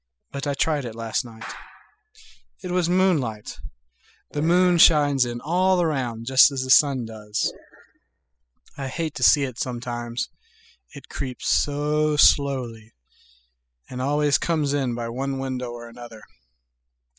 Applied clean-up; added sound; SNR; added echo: classical method spectral subtraction.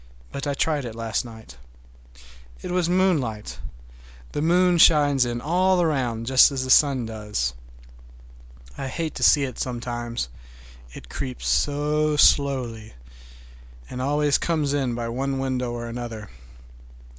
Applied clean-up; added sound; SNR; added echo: none; none; none; none.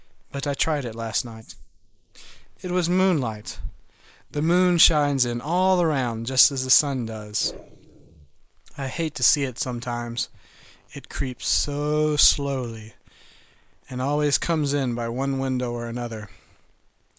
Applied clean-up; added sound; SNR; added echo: neural mask model Resemble Enhance denoiser.